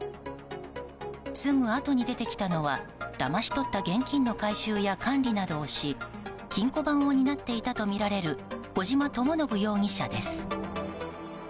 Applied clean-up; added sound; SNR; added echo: none; none; none; none.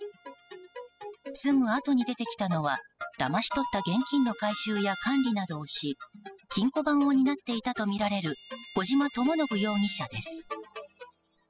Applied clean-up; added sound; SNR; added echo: classical method spectral subtraction.